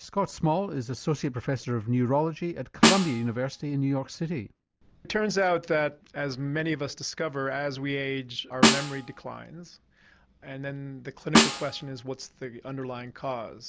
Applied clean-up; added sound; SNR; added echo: none; Snare drum; -4 dB; none.